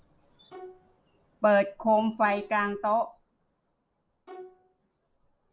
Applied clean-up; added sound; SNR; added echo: none; Bowed string instrument; 20 dB; none.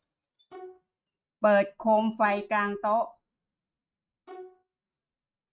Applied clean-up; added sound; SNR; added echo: neural mask model RNNoise.